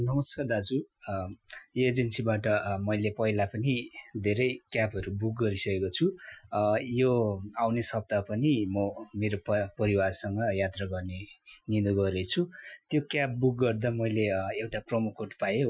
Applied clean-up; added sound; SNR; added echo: classical method Wiener filter.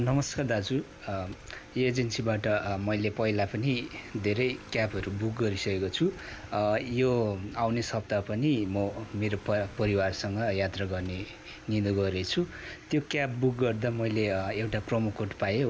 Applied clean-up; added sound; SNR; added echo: none; Motorcycle / Accelerating, revving, vroom; 20 dB; none.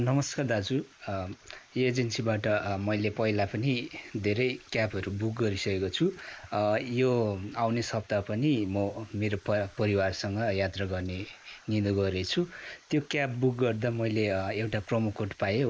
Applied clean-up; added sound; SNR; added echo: neural mask model Resemble Enhance denoiser.